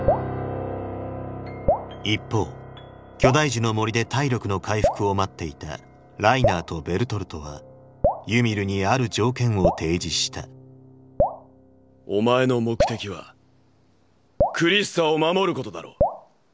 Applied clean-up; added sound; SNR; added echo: none; Drip; 5 dB; none.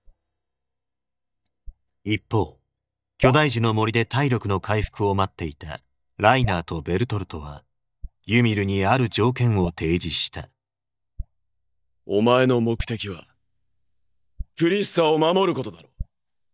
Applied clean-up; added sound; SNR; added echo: neural mask model DeepFilterNet 3.